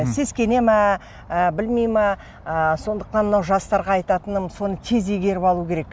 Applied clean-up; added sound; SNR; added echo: none; none; none; none.